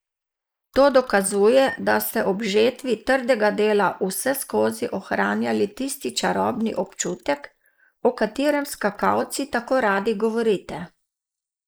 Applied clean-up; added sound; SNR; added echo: neural mask model Resemble Enhance denoiser.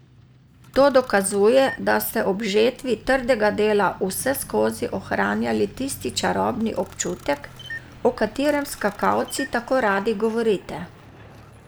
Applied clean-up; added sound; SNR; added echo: none; Truck + Camera; 19 dB; none.